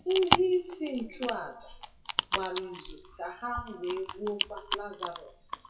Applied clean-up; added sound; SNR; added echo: classical method WPE with log-MMSE.